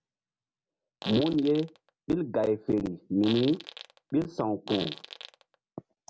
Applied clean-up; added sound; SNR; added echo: none; Fart; 12 dB; none.